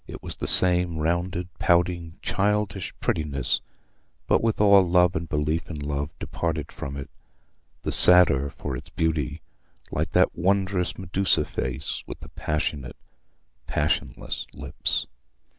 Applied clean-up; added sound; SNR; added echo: none; none; none; none.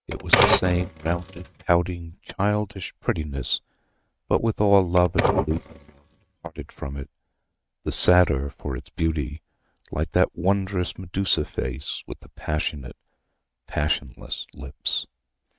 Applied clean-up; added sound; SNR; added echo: neural mask model RNNoise.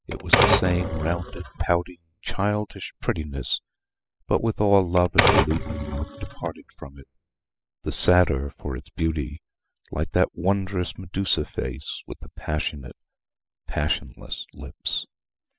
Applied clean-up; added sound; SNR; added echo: classical method spectral subtraction.